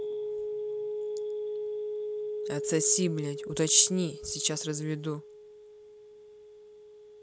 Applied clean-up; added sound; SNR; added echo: none; Telephone; 5 dB; none.